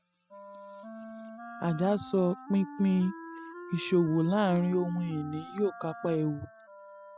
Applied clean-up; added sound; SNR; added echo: classical method spectral subtraction.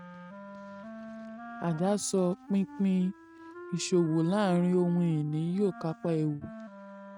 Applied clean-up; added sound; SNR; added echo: neural mask model RNNoise.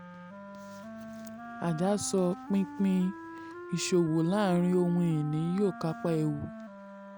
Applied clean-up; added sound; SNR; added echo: none; Wind instrument, woodwind instrument; 13 dB; none.